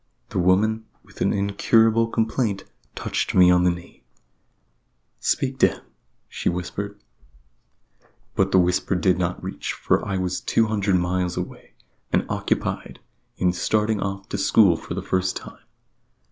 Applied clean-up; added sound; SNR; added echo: none; none; none; none.